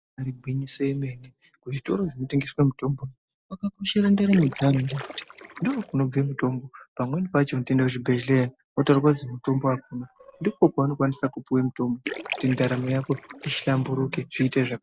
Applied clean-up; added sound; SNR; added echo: neural separator model SepFormer DNS4.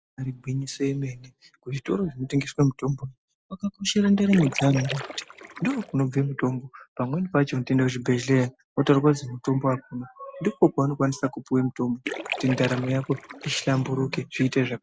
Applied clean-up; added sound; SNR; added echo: none; Splash, splatter; 10 dB; none.